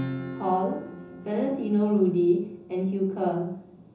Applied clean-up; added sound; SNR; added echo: none; Acoustic guitar / Strum; 13 dB; reverberation time 0.7 s.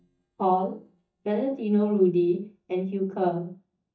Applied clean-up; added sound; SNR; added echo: neural mask model DeepFilterNet 3.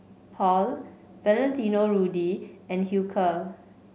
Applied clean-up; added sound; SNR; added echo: none; none; none; none.